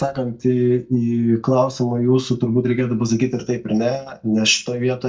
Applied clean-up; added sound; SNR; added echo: neural mask model DeepFilterNet 3.